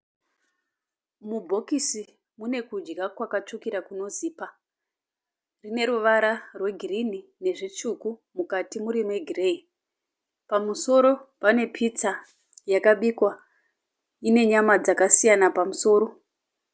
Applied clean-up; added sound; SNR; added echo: none; none; none; none.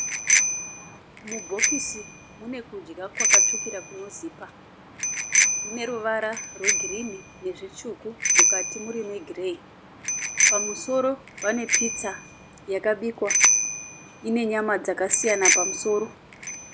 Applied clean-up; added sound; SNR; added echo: none; Bicycle bell; -4 dB; none.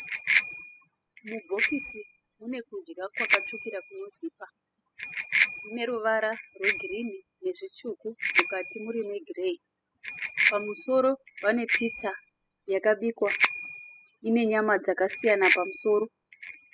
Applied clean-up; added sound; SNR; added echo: classical method spectral subtraction.